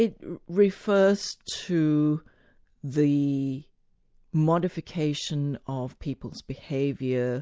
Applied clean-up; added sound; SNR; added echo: none; none; none; none.